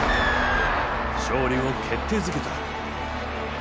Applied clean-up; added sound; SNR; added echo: none; none; none; none.